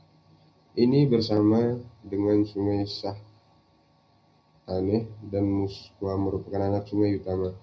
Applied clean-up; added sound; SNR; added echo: none; none; none; reverberation time 0.4 s.